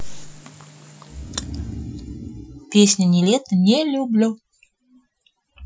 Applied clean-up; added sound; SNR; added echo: classical method Wiener filter.